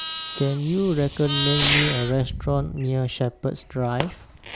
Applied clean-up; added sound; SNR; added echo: none; Livestock, farm animals, working animals + Fireworks; 2 dB; none.